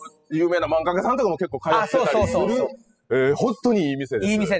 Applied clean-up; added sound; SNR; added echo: classical method spectral subtraction.